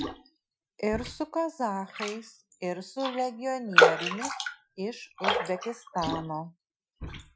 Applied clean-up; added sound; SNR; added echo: classical method Wiener filter.